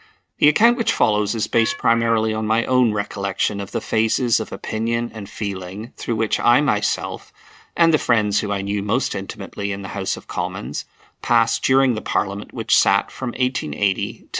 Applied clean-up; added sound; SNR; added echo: neural mask model RNNoise.